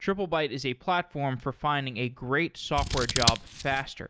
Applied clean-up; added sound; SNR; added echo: none; Scissors; 1 dB; none.